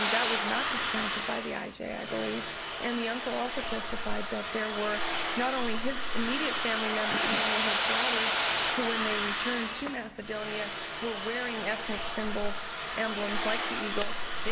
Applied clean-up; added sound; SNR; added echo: none; Domestic sounds, home sounds; -3 dB; none.